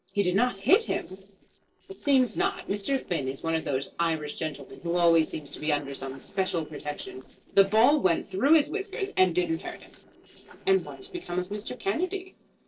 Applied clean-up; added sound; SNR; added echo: neural separator model SepFormer DNS4.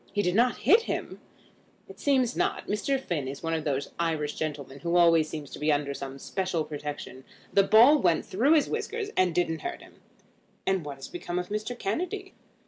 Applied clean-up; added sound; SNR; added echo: none; none; none; none.